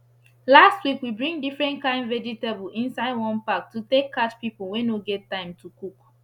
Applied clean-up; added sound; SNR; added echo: none; none; none; none.